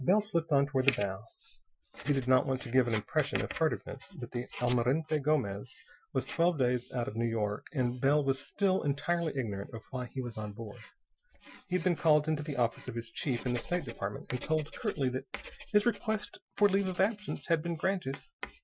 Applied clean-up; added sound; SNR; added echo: classical method Wiener filter.